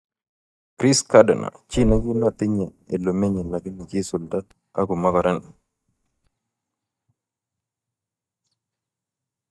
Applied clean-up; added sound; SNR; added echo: neural mask model DeepFilterNet 3.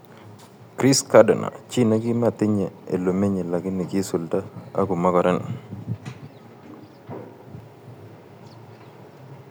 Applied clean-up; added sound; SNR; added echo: none; none; none; none.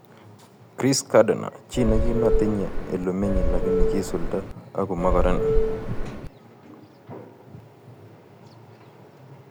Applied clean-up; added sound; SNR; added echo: none; Subway, metro, underground / Doorbell; -5 dB; none.